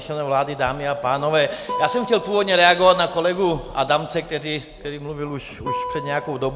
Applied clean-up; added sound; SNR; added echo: none; Guitar; 14 dB; none.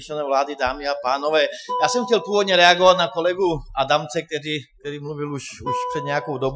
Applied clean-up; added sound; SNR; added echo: classical method Wiener filter.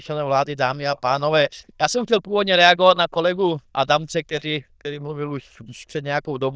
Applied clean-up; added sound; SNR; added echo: neural diffusion model UNIVERSE++.